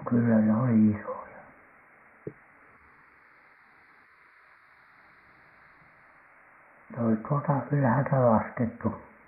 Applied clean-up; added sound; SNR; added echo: neural mask model Resemble Enhance denoiser.